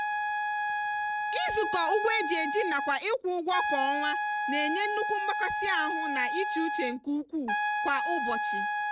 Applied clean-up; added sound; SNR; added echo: none; Trumpet; -1 dB; none.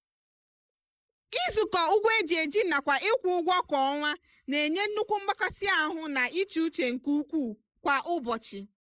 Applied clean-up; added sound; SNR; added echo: neural mask model Resemble Enhance denoiser.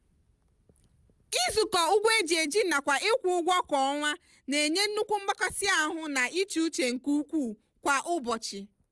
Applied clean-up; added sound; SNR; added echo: none; none; none; none.